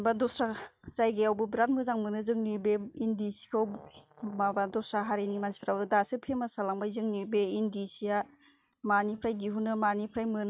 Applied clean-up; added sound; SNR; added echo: neural mask model RNNoise.